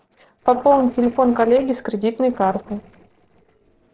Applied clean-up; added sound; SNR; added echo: neural separator model SepFormer DNS4.